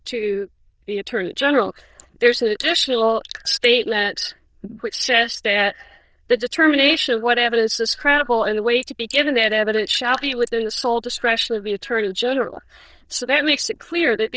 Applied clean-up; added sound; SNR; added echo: neural diffusion model UNIVERSE++.